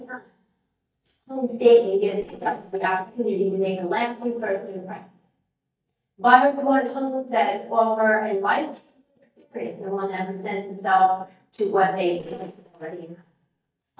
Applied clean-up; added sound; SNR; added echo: neural mask model DeepFilterNet 3.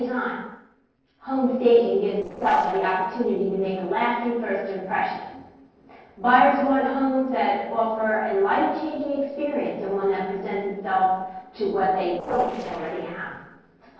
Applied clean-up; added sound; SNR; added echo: neural separator model SepFormer DNS4.